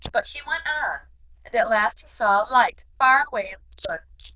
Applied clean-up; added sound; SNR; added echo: neural diffusion model UNIVERSE++.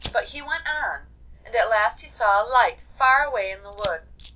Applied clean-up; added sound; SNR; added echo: none; Fire; 19 dB; none.